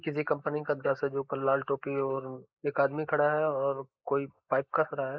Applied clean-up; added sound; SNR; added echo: neural mask model Resemble Enhance denoiser.